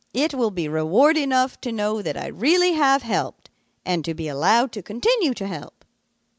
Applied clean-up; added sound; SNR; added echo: none; none; none; none.